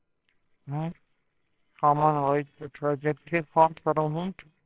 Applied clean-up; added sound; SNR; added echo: neural separator model SepFormer WHAMR!.